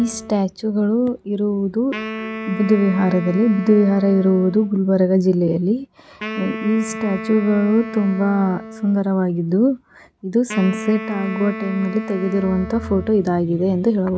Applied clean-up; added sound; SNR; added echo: none; Wind instrument, woodwind instrument; 13 dB; none.